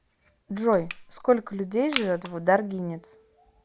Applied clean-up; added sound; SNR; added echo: none; Crushing; 10 dB; none.